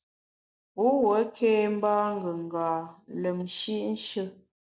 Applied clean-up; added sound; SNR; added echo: none; none; none; none.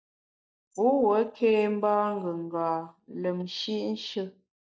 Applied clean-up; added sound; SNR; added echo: neural mask model DeepFilterNet 3.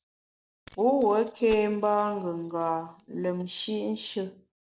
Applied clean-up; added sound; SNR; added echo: none; Keys jangling; 20 dB; none.